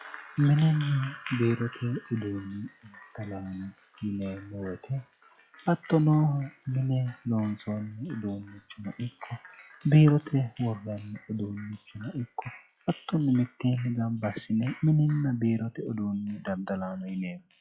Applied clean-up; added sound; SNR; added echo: classical method log-MMSE.